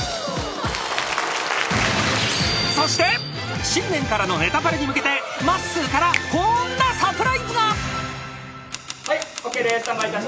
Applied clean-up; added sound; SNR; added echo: none; Finger snapping; 12 dB; none.